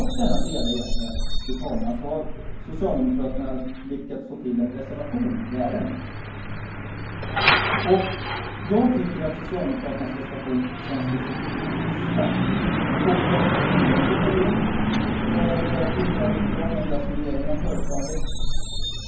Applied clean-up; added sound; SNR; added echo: none; Truck; -3 dB; reverberation time 0.9 s.